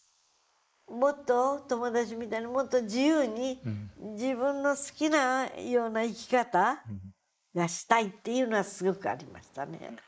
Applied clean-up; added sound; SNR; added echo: neural mask model Resemble Enhance denoiser.